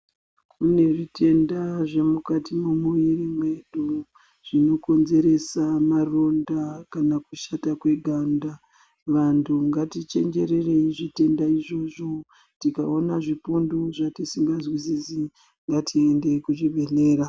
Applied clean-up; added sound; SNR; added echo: none; none; none; none.